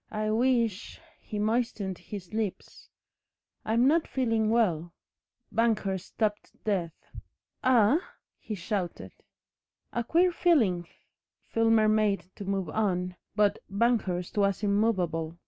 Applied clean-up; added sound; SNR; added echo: none; none; none; none.